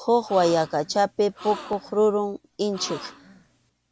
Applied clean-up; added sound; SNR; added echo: none; Gasp; 17 dB; none.